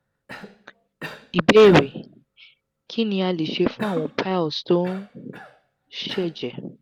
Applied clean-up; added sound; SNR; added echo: none; Cough; 19 dB; none.